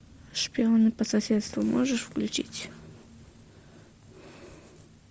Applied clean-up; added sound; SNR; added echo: none; none; none; none.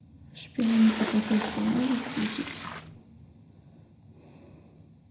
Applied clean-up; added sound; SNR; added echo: none; Splash, splatter; 6 dB; reverberation time 0.7 s.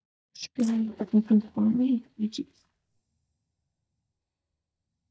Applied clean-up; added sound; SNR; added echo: neural mask model DeepFilterNet 3.